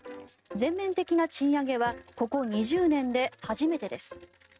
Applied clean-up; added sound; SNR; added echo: neural mask model RNNoise.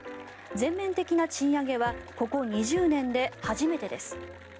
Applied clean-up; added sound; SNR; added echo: none; Applause / Cheering; 20 dB; none.